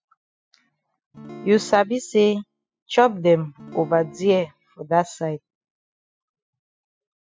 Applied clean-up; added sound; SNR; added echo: classical method spectral subtraction.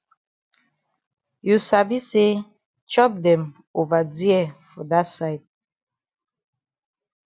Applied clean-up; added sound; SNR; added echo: none; none; none; none.